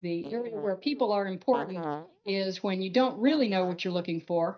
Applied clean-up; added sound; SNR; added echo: neural mask model DeepFilterNet 3.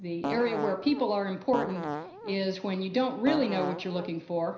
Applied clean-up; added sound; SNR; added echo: none; Fart; 5 dB; reverberation time 0.5 s.